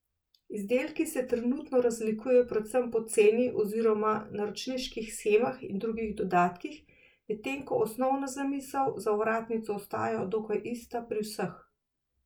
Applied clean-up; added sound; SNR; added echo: none; none; none; none.